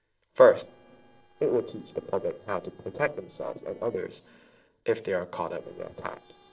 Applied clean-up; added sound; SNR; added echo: neural separator model SepFormer DNS4.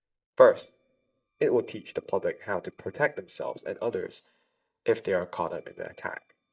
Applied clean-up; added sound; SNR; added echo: neural mask model DeepFilterNet 3.